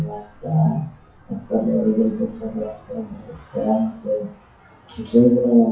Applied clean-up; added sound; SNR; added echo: classical method WPE with log-MMSE.